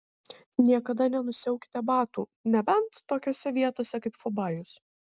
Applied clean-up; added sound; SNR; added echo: none; none; none; none.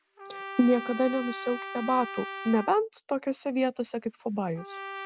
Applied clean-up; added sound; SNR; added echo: none; Trumpet; 12 dB; none.